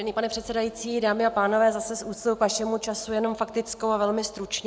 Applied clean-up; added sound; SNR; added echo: none; none; none; none.